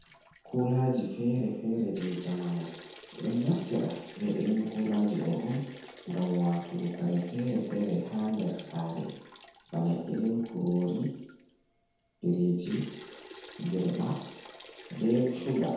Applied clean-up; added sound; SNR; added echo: none; Liquid; 18 dB; reverberation time 0.9 s.